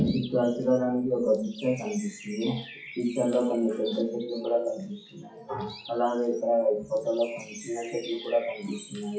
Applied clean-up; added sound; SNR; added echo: classical method WPE with log-MMSE.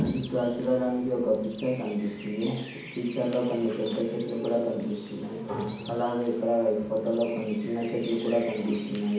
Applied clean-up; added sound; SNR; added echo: none; Bird; 19 dB; reverberation time 1.2 s.